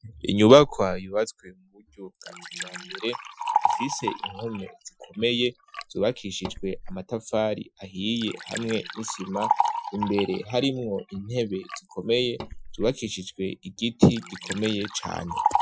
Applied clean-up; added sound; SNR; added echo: classical method Wiener filter.